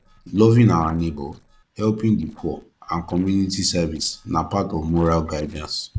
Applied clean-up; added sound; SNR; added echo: neural separator model SepFormer DNS4.